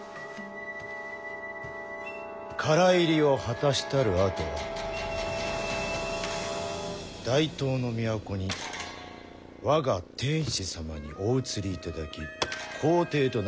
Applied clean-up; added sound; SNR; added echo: none; none; none; none.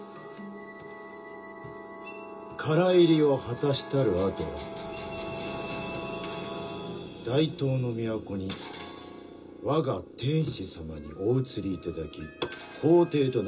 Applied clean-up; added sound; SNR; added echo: none; none; none; reverberation time 0.2 s.